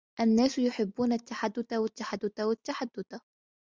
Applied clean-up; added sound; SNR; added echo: none; none; none; none.